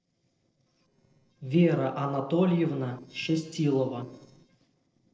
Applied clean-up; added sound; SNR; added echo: neural separator model SepFormer DNS4.